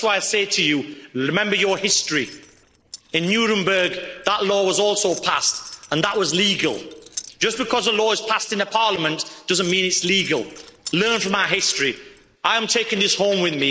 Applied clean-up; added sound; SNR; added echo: neural separator model SepFormer DNS4.